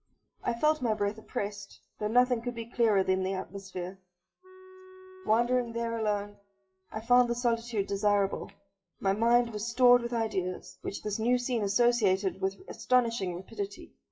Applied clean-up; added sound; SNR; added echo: classical method WPE with log-MMSE.